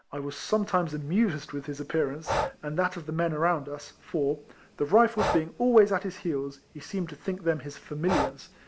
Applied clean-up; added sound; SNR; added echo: none; Breathing; 10 dB; none.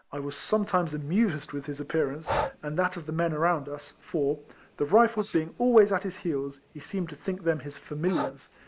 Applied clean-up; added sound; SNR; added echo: neural mask model Resemble Enhance denoiser.